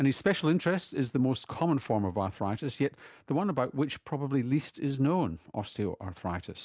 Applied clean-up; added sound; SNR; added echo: none; none; none; none.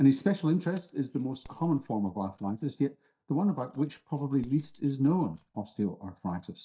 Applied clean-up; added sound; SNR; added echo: neural mask model DeepFilterNet 3.